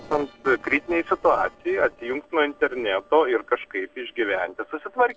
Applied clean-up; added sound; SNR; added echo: neural separator model SepFormer DNS4.